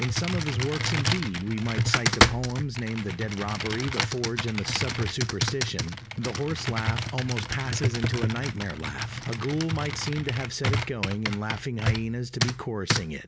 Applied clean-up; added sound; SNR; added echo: none; Computer keyboard; -1 dB; none.